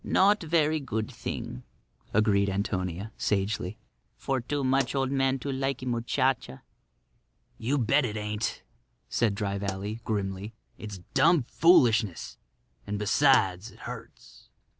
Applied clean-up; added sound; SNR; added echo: none; Explosion; 18 dB; none.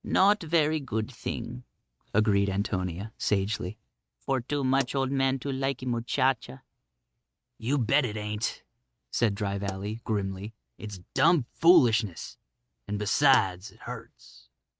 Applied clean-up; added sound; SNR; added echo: neural mask model RNNoise.